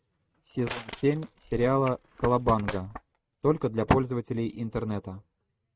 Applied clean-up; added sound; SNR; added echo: neural mask model RNNoise.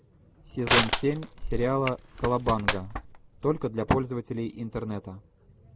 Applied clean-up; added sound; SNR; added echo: none; Crushing; 1 dB; none.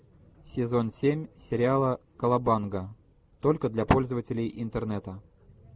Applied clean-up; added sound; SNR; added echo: none; none; none; none.